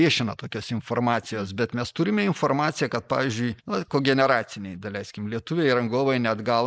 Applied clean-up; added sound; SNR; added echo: neural mask model Resemble Enhance denoiser.